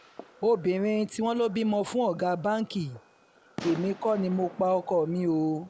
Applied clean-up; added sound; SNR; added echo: none; Fireworks; 19 dB; none.